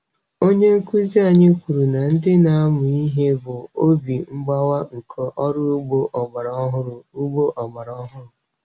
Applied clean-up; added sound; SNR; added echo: none; none; none; none.